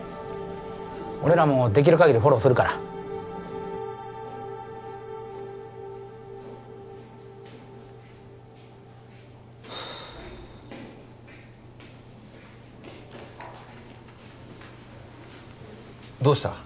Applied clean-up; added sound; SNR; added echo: none; none; none; none.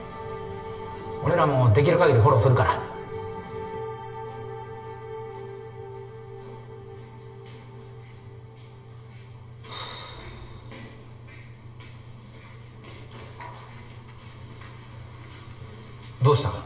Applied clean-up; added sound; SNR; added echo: none; none; none; reverberation time 1.1 s.